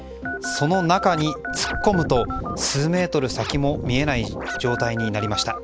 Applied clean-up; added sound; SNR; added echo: none; Telephone + Scratching (performance technique); 7 dB; none.